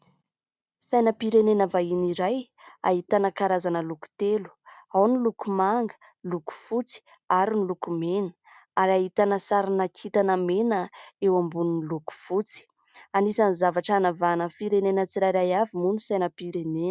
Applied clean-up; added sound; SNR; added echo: none; none; none; none.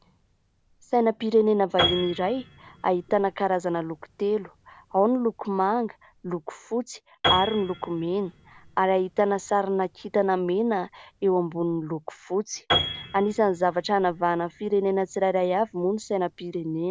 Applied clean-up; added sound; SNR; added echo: none; Piano; 10 dB; none.